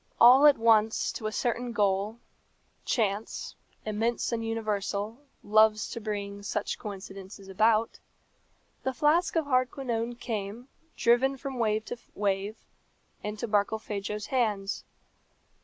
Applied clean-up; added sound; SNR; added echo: none; none; none; none.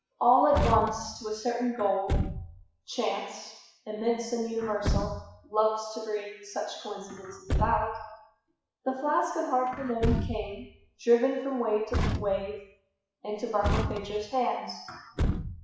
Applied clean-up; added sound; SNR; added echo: classical method WPE with log-MMSE.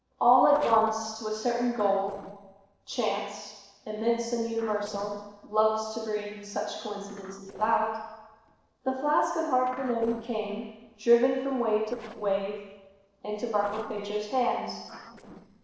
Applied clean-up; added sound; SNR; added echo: neural separator model SepFormer DNS4.